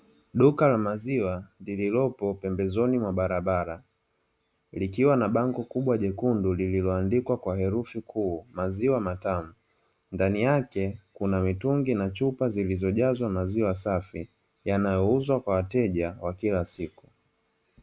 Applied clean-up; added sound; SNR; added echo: none; none; none; none.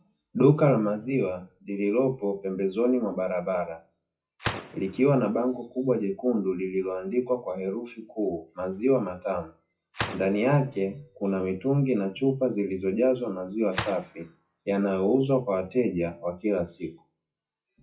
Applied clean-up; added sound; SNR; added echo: classical method WPE with log-MMSE.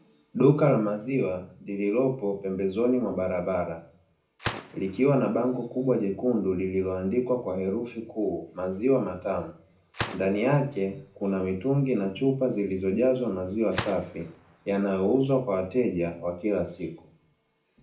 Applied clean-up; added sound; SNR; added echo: none; Gunshot, gunfire; 16 dB; reverberation time 0.4 s.